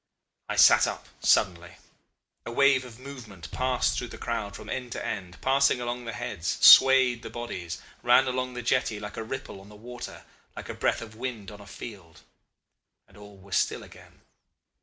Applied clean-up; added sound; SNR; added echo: none; Bass drum; 12 dB; none.